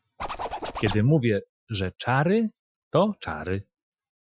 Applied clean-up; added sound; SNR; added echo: classical method Wiener filter.